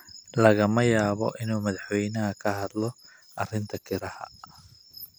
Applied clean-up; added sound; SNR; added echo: none; none; none; none.